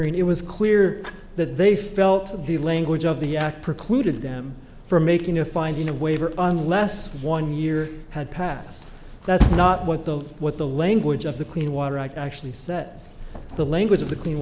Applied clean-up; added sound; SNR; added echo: none; none; none; none.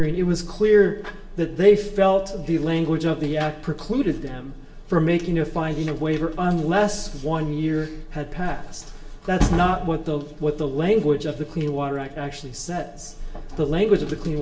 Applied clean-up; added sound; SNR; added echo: none; none; none; reverberation time 0.2 s.